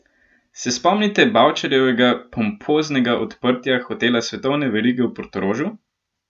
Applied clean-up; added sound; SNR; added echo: none; none; none; none.